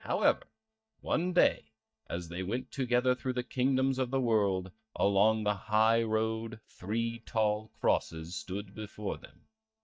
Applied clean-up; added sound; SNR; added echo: neural mask model DeepFilterNet 3.